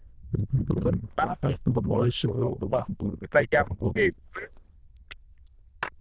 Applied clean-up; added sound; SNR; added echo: neural diffusion model UNIVERSE++.